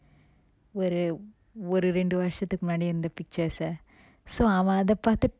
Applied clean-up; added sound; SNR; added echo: none; none; none; none.